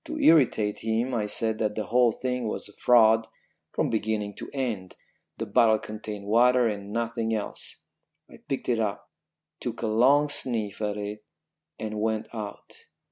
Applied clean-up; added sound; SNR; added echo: none; none; none; none.